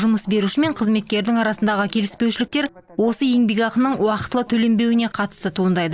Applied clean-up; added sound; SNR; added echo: none; none; none; none.